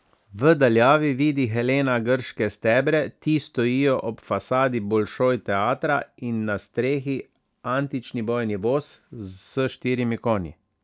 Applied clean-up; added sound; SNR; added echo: none; none; none; none.